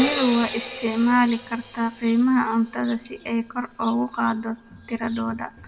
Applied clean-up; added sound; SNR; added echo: none; Crash cymbal; 13 dB; reverberation time 1.2 s.